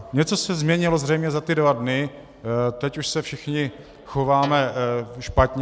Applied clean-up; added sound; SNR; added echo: none; Guitar; 17 dB; none.